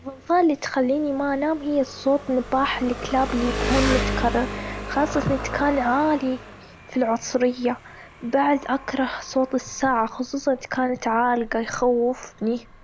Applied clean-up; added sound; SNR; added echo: none; Engine; 10 dB; none.